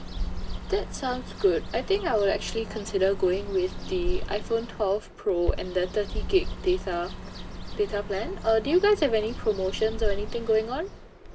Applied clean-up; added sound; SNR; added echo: none; Bird; 5 dB; none.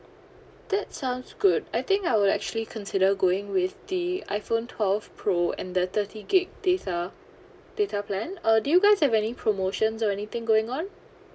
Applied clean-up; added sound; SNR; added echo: none; none; none; none.